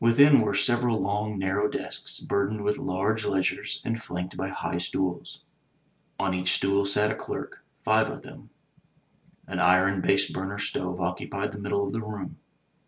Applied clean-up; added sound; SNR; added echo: none; none; none; none.